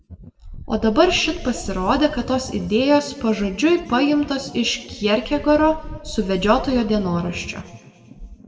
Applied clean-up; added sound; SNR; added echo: none; Wind; 15 dB; reverberation time 1.4 s.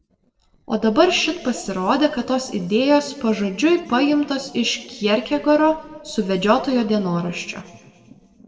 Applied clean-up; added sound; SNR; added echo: neural separator model SepFormer DNS4.